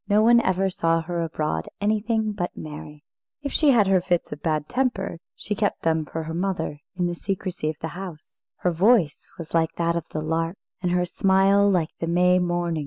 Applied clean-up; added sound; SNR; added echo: none; none; none; none.